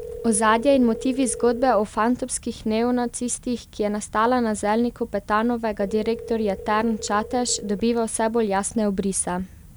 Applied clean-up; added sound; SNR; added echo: none; Telephone; 15 dB; none.